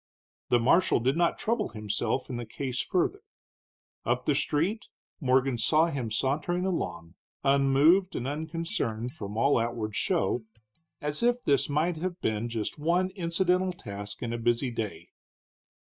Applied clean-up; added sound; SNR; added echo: neural mask model DeepFilterNet 3.